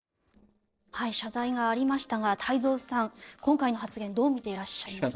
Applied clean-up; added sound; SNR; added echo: neural separator model SepFormer DNS4.